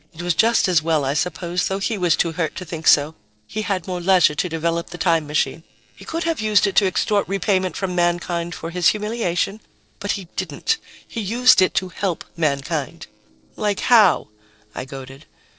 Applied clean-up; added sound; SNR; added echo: neural separator model SepFormer DNS4.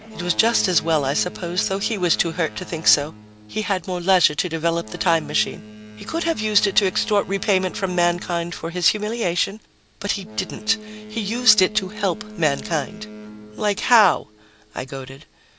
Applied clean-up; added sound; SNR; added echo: none; Boat, Water vehicle; 16 dB; none.